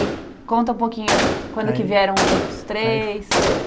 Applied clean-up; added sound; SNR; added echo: none; Gunshot, gunfire; 1 dB; none.